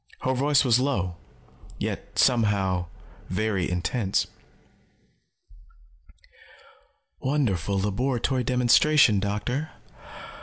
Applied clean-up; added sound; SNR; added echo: none; none; none; none.